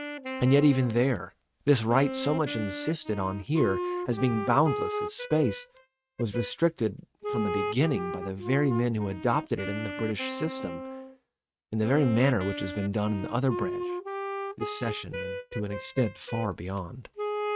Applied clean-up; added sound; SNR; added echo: neural mask model RNNoise.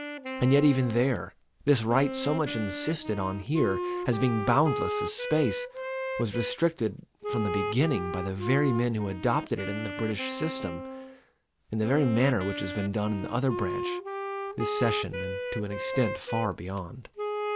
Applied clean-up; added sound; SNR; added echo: none; Wind instrument, woodwind instrument; 6 dB; none.